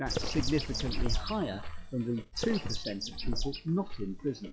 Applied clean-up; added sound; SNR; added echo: classical method log-MMSE.